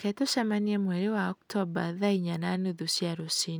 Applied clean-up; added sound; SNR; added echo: none; none; none; none.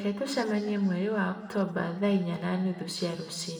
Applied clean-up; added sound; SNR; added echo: none; none; none; reverberation time 1.9 s.